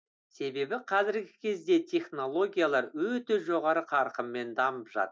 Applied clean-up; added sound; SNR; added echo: none; none; none; none.